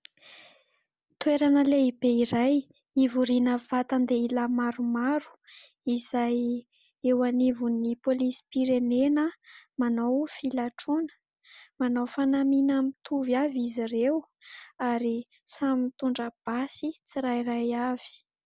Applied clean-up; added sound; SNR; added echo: none; none; none; none.